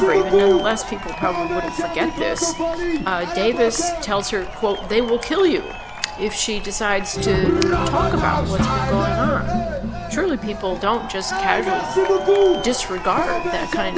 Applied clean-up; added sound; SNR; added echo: none; Cheering; -1 dB; none.